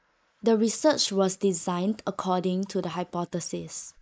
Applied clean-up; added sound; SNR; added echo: neural mask model Resemble Enhance denoiser.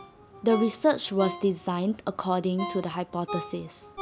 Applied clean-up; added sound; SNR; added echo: none; Ringtone; 12 dB; none.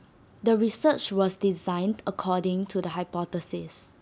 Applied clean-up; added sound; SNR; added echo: none; none; none; none.